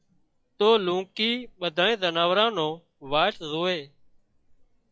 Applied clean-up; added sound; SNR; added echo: classical method log-MMSE.